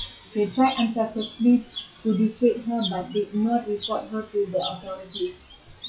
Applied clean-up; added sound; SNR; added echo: classical method WPE with log-MMSE.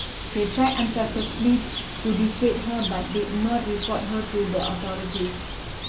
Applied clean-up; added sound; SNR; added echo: none; Bird; 7 dB; reverberation time 0.2 s.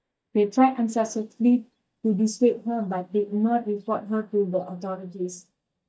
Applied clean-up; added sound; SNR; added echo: neural mask model DeepFilterNet 3.